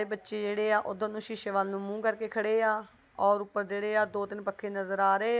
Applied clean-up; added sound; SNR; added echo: none; none; none; none.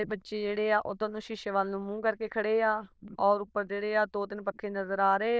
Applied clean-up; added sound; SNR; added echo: neural diffusion model UNIVERSE++.